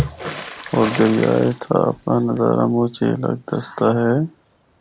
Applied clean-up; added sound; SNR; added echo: none; Water / Splash, splatter; 13 dB; none.